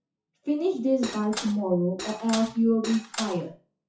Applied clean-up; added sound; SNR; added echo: classical method WPE with log-MMSE.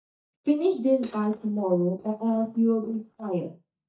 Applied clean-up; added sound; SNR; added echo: neural mask model DeepFilterNet 3.